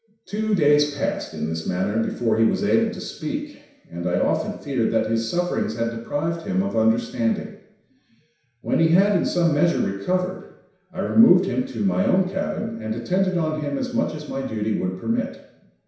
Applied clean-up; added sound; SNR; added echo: none; none; none; reverberation time 0.7 s.